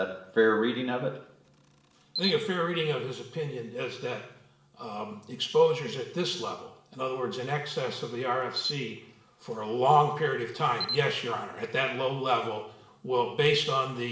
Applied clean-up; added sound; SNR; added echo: none; Camera; 11 dB; reverberation time 0.7 s.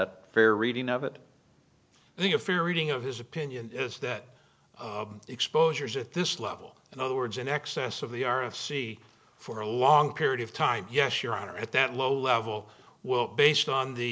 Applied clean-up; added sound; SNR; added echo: none; none; none; none.